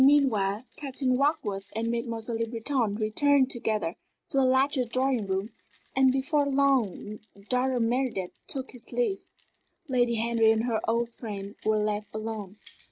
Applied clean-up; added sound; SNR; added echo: neural mask model RNNoise.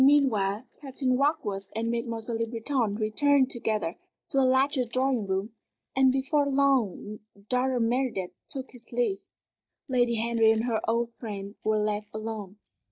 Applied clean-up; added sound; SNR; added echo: neural mask model DeepFilterNet 3.